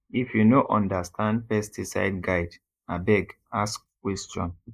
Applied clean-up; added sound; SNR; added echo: neural mask model Resemble Enhance denoiser.